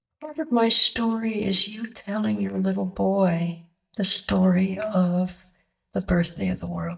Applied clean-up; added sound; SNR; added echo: neural mask model DeepFilterNet 3.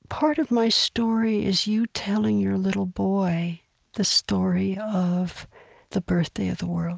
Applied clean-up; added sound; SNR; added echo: none; none; none; none.